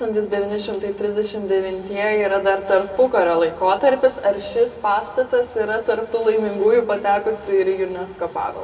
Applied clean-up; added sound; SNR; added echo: none; none; none; reverberation time 1.1 s.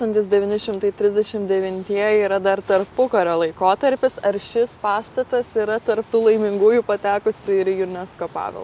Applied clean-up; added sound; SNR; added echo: none; none; none; none.